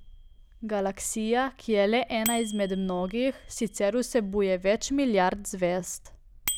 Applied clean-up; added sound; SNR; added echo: none; Bicycle bell; 15 dB; none.